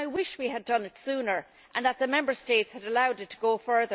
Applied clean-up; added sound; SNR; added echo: none; none; none; none.